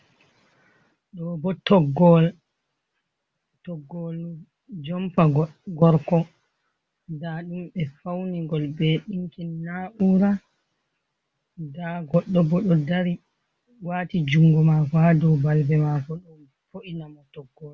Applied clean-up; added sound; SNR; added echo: none; none; none; none.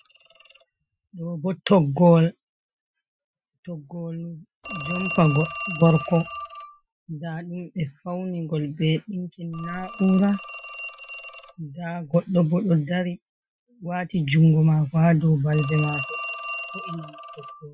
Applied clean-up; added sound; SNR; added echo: classical method Wiener filter.